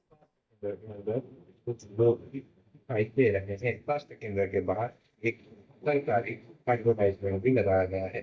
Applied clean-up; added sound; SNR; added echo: neural mask model DeepFilterNet 3.